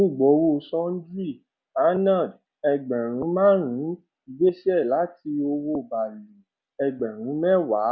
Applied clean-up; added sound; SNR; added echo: none; none; none; none.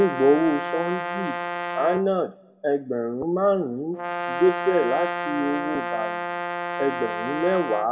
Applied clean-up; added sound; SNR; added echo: none; Brass instrument; 5 dB; reverberation time 0.3 s.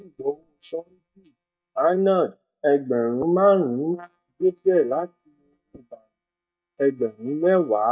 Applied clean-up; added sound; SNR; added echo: neural mask model DeepFilterNet 3.